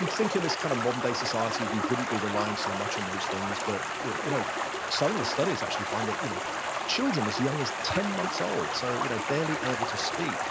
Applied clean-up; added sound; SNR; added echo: none; Stream; 0 dB; none.